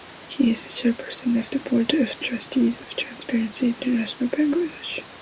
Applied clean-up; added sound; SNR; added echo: none; Water; 19 dB; none.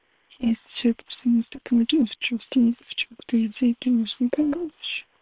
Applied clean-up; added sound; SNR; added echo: neural separator model SepFormer WHAM!.